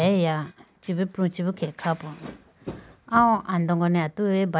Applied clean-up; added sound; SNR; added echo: none; none; none; none.